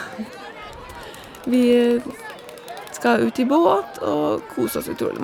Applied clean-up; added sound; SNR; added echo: none; Crowd; 16 dB; none.